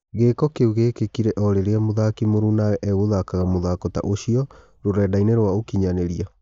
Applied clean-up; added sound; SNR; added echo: neural mask model Resemble Enhance denoiser.